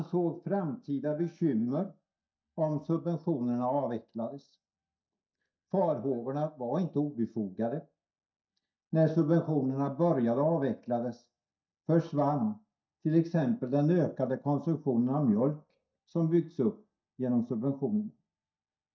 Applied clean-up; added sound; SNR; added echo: neural mask model DeepFilterNet 3.